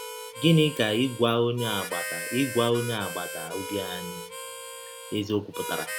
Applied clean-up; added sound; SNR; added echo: none; Harmonica; 9 dB; none.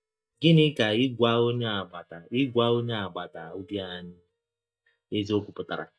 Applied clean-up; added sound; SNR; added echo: neural mask model DeepFilterNet 3.